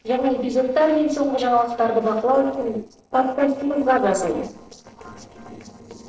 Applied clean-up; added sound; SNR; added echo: neural separator model SepFormer DNS4.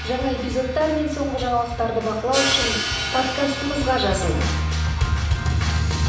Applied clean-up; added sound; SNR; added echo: none; Crash cymbal; 8 dB; reverberation time 0.7 s.